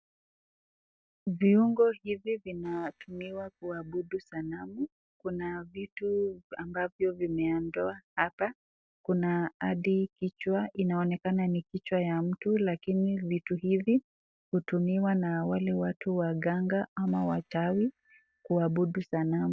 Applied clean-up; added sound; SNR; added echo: neural separator model SepFormer DNS4.